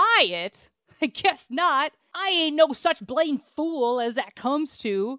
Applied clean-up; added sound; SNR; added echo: none; none; none; none.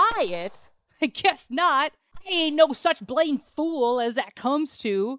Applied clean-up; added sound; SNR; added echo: neural mask model DeepFilterNet 3.